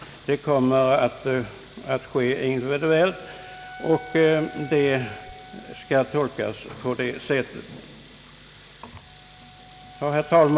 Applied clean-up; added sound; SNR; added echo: none; Tools + Wind instrument, woodwind instrument; 20 dB; none.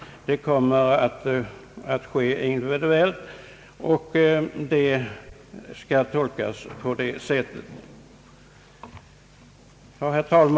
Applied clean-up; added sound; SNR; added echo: none; none; none; none.